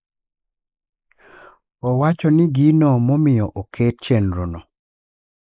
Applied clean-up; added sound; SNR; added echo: neural mask model Resemble Enhance denoiser.